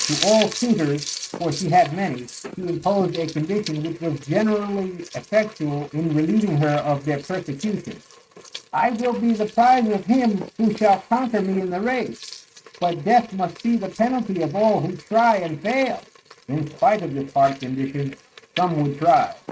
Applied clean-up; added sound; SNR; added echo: neural mask model RNNoise.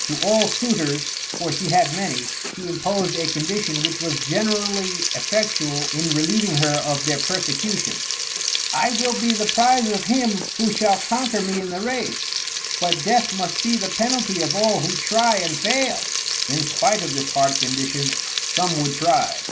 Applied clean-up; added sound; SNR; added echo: none; Frying (food); 2 dB; none.